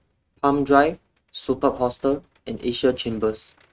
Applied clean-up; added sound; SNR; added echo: neural mask model RNNoise.